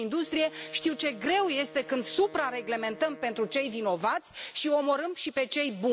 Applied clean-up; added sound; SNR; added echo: none; Wind instrument, woodwind instrument; 20 dB; none.